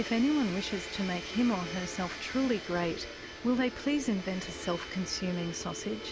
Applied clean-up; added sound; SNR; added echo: none; Domestic sounds, home sounds; 11 dB; none.